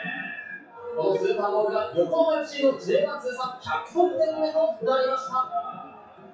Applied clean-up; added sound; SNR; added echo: classical method WPE with log-MMSE.